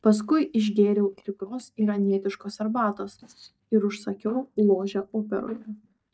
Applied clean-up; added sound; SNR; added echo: neural mask model DeepFilterNet 3.